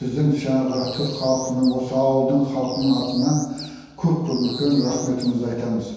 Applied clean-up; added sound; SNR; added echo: none; Bird; 14 dB; reverberation time 1.2 s.